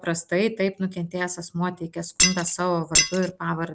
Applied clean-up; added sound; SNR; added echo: none; Shatter; -4 dB; none.